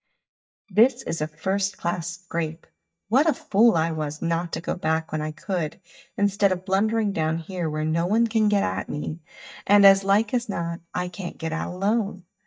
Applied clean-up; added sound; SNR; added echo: neural mask model DeepFilterNet 3.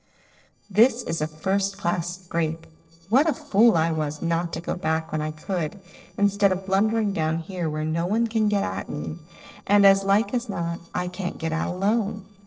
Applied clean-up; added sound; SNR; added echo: neural separator model SepFormer DNS4.